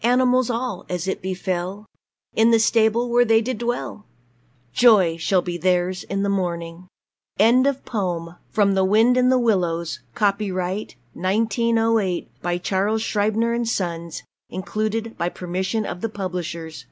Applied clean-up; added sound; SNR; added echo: none; none; none; none.